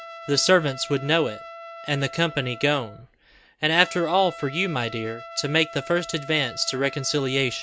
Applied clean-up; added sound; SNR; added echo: none; Trumpet; 15 dB; none.